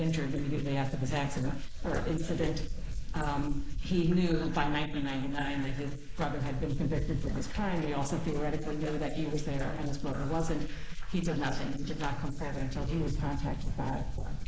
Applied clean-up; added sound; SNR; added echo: neural mask model Resemble Enhance denoiser.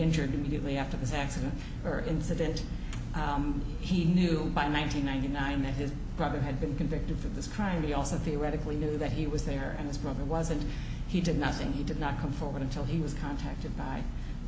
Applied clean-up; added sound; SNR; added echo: none; none; none; none.